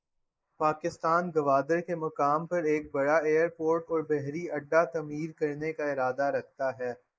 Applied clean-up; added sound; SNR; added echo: neural mask model Resemble Enhance denoiser.